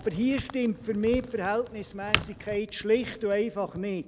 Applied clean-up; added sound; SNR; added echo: none; Crack; 9 dB; none.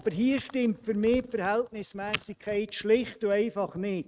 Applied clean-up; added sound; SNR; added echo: neural mask model RNNoise.